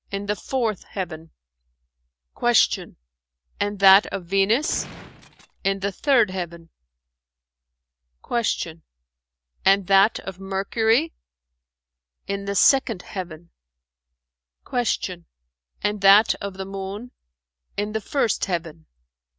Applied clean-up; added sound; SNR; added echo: none; Gunshot, gunfire; 15 dB; none.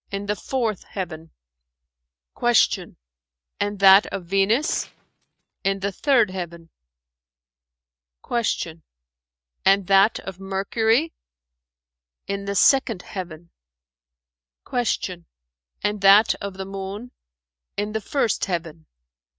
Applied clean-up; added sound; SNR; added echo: neural mask model RNNoise.